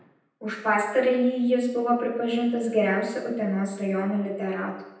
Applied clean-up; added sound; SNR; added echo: none; none; none; reverberation time 0.9 s.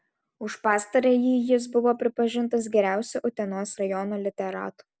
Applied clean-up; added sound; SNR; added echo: none; none; none; none.